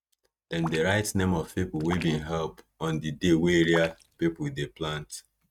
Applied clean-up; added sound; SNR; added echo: neural mask model RNNoise.